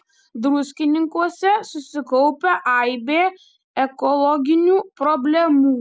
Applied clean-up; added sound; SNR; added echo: none; none; none; none.